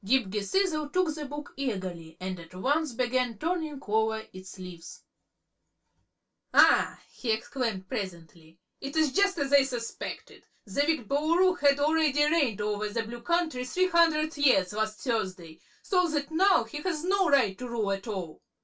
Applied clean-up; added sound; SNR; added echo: none; none; none; reverberation time 0.2 s.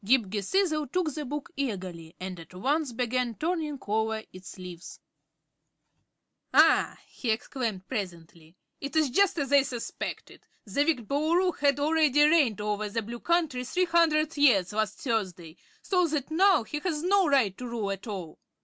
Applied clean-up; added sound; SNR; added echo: none; none; none; none.